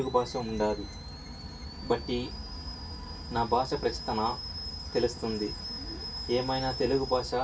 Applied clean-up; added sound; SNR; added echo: none; Boiling / Alarm; 12 dB; reverberation time 0.2 s.